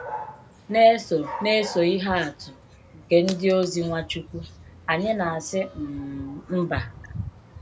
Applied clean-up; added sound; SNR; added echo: none; Dog; 14 dB; none.